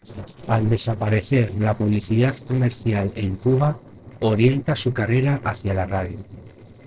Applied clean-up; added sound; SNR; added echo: neural separator model SepFormer DNS4.